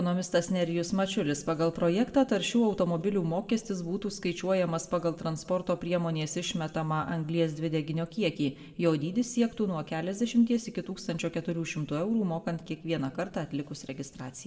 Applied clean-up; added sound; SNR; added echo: none; none; none; reverberation time 1.4 s.